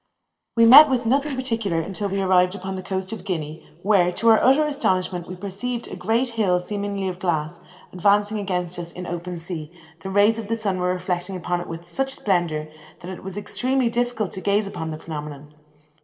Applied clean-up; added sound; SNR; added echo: neural separator model SepFormer DNS4.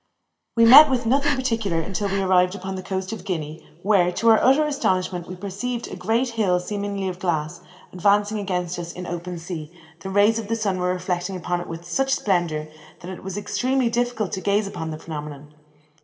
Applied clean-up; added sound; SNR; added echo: none; Breathing; 1 dB; reverberation time 1.4 s.